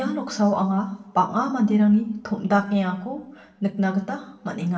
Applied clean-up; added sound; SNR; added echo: none; none; none; reverberation time 0.8 s.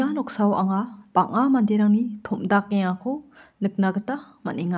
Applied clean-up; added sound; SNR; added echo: none; none; none; none.